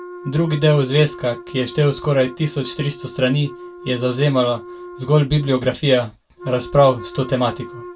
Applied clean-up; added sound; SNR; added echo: none; Wind instrument, woodwind instrument; 16 dB; reverberation time 0.1 s.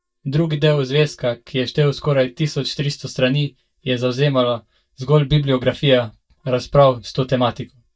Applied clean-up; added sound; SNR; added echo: neural mask model DeepFilterNet 3.